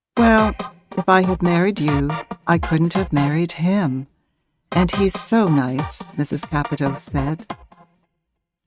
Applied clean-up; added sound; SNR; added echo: neural mask model RNNoise.